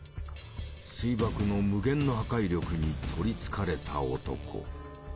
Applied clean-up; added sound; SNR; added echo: none; none; none; none.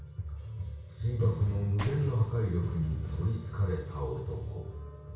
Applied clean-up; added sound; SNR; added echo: none; Gunshot, gunfire; 18 dB; reverberation time 0.6 s.